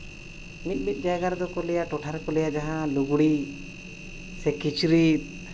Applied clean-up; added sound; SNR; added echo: none; Engine; 19 dB; none.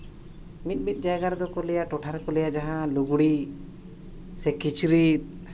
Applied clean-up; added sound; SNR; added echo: none; none; none; none.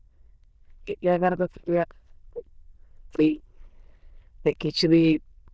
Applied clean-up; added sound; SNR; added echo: neural diffusion model UNIVERSE++.